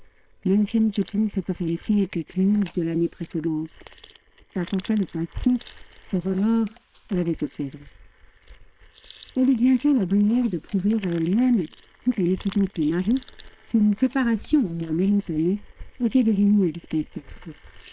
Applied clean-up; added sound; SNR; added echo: neural separator model SepFormer WHAM!.